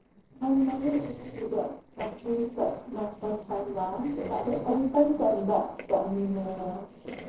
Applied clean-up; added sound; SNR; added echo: neural separator model SepFormer DNS4.